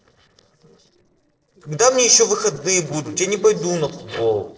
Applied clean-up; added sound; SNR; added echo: neural separator model SepFormer DNS4.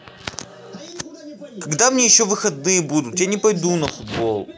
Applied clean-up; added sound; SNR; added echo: none; none; none; none.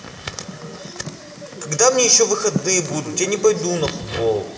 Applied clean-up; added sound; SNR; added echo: none; Fire; 14 dB; reverberation time 2.6 s.